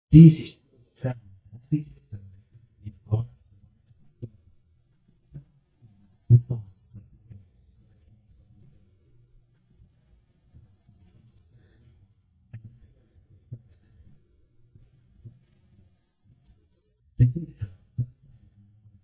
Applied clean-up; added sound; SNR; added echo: neural mask model DeepFilterNet 3.